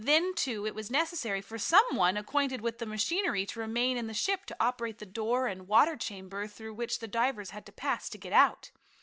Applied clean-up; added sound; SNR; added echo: none; none; none; none.